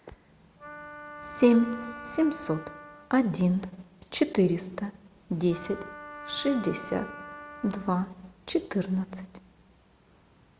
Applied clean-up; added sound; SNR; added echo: none; Wind instrument, woodwind instrument; 14 dB; none.